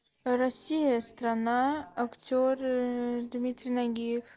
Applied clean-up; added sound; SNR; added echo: neural separator model SepFormer DNS4.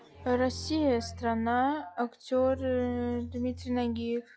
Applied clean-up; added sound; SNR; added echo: classical method log-MMSE.